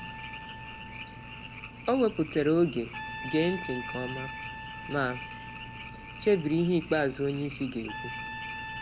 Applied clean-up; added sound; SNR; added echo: none; Trumpet + Frog; 9 dB; none.